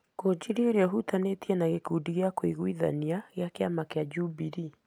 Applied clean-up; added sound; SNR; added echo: none; none; none; none.